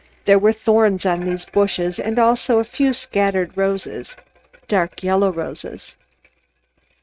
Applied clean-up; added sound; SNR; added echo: neural mask model RNNoise.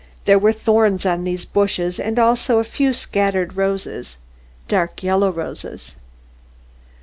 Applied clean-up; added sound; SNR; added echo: none; none; none; none.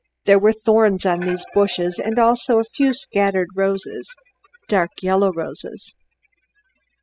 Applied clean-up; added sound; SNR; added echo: classical method spectral subtraction.